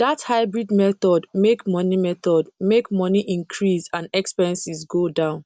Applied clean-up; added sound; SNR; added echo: none; none; none; none.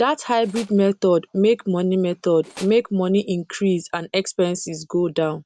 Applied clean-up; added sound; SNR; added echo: none; Tools; 19 dB; none.